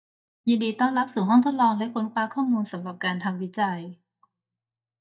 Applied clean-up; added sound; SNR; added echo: neural mask model DeepFilterNet 3.